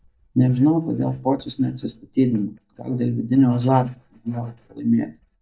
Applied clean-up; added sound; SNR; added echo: neural mask model DeepFilterNet 3.